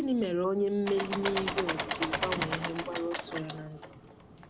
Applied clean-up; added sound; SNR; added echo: none; Engine / Mechanisms; 4 dB; none.